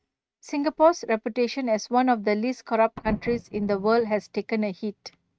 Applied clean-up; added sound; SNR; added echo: neural mask model RNNoise.